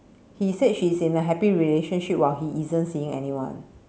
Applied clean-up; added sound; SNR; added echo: none; none; none; none.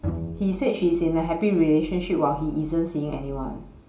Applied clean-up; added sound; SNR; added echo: none; Bowed string instrument; 12 dB; reverberation time 0.4 s.